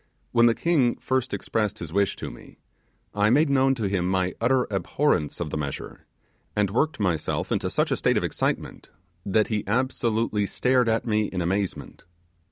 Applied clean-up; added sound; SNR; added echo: none; none; none; none.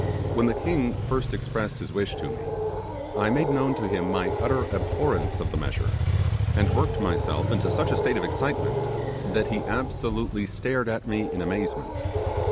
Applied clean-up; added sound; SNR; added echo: none; Animal + Motorcycle; -1 dB; none.